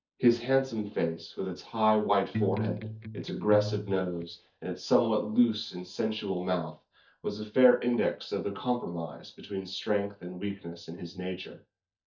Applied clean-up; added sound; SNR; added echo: neural mask model DeepFilterNet 3.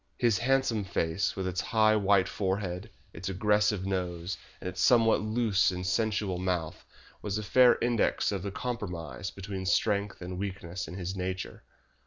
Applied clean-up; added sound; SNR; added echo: none; none; none; none.